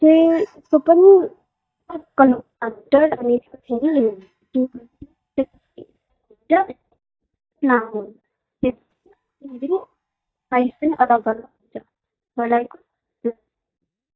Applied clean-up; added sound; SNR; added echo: neural mask model DeepFilterNet 3.